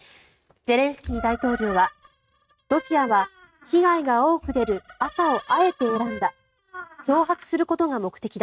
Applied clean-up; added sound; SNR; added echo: neural mask model RNNoise.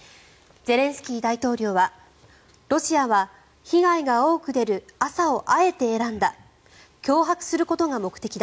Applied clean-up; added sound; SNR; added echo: none; none; none; none.